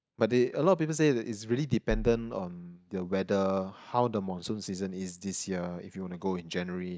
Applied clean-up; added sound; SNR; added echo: neural mask model DeepFilterNet 3.